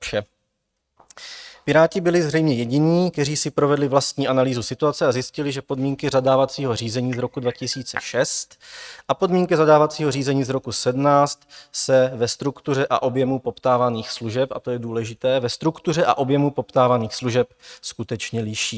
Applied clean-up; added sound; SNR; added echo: neural mask model RNNoise.